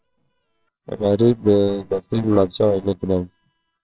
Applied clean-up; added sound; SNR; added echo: neural separator model SepFormer WHAMR!.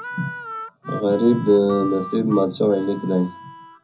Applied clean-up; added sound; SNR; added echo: none; Harmonica; 14 dB; reverberation time 0.3 s.